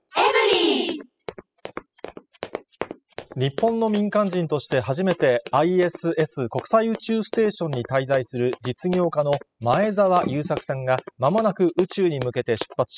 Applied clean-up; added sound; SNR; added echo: classical method spectral subtraction.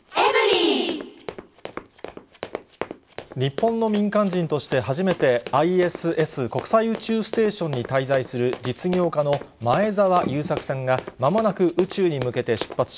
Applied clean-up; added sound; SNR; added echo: none; Run; 14 dB; none.